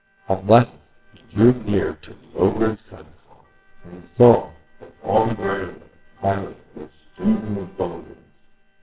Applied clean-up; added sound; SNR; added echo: neural separator model SepFormer WHAMR!.